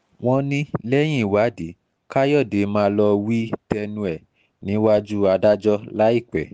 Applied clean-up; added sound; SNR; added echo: none; none; none; none.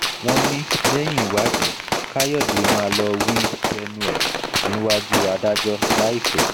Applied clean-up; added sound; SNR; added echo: none; Gunshot, gunfire; -2 dB; none.